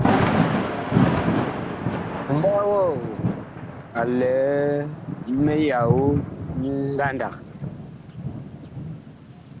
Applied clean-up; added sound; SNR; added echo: none; Thunder / Rain; 0 dB; none.